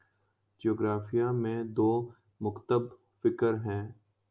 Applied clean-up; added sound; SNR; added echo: none; none; none; none.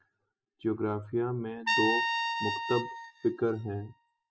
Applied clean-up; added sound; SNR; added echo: classical method spectral subtraction.